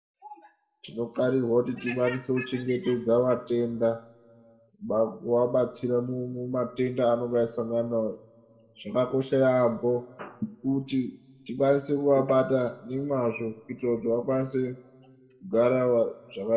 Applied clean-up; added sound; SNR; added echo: none; none; none; reverberation time 1.8 s.